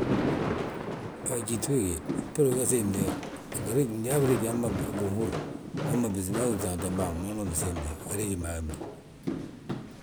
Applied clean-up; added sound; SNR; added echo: none; Thunder + Walk, footsteps; 3 dB; none.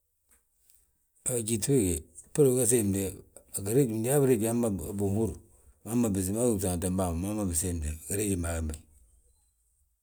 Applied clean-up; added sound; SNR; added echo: none; none; none; none.